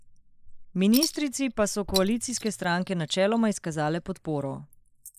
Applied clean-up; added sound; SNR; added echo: neural mask model Resemble Enhance denoiser.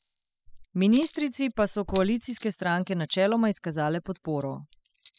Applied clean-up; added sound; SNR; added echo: classical method spectral subtraction.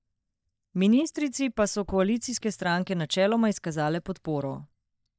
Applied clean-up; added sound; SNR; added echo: neural mask model DeepFilterNet 3.